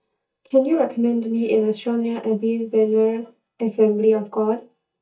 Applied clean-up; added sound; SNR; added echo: neural mask model DeepFilterNet 3.